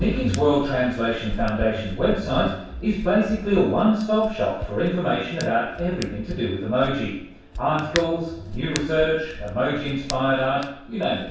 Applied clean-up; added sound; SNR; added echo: none; Hands; 13 dB; reverberation time 0.7 s.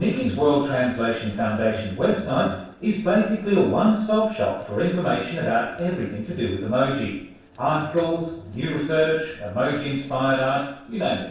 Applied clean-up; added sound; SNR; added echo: neural separator model SepFormer DNS4.